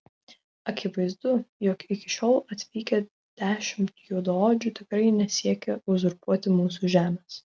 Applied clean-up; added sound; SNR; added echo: none; none; none; none.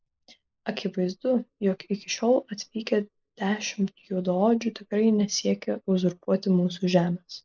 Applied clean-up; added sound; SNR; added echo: neural mask model Resemble Enhance denoiser.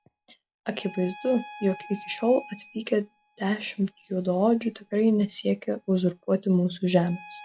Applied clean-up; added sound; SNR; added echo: classical method log-MMSE.